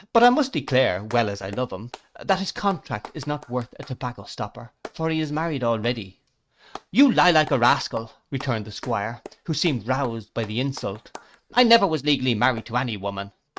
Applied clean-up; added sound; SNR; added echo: neural mask model RNNoise.